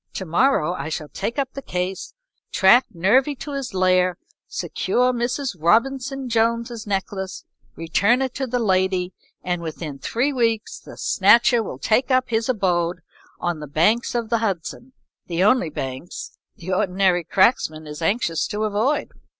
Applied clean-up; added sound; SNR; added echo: none; none; none; none.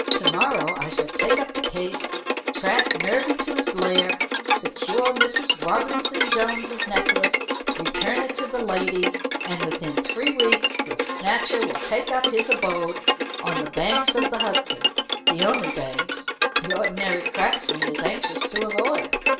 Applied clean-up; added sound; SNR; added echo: none; Bowed string instrument; -3 dB; reverberation time 0.4 s.